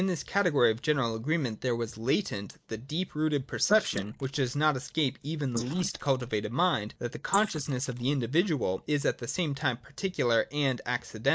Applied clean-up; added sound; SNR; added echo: neural mask model Resemble Enhance denoiser.